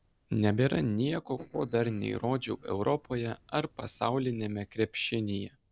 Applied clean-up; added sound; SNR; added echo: neural separator model SepFormer DNS4.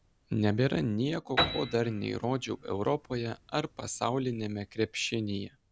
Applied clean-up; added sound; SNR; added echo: none; Piano; 9 dB; none.